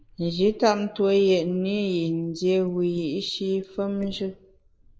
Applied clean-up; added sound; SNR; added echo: neural mask model Resemble Enhance denoiser.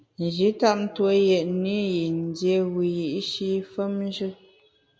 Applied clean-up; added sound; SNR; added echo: none; none; none; none.